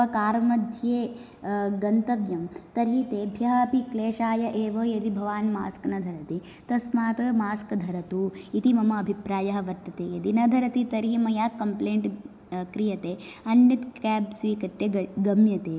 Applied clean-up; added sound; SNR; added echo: none; none; none; none.